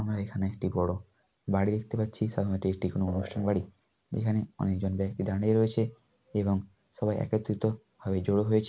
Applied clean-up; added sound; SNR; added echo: none; none; none; none.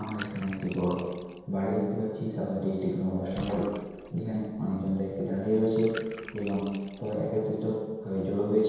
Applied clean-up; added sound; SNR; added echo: none; Bathtub (filling or washing) / Water; 18 dB; reverberation time 1.2 s.